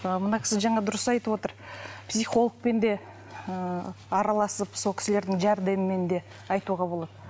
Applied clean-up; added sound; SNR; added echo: none; none; none; none.